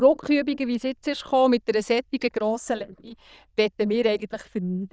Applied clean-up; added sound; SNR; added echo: neural diffusion model UNIVERSE++.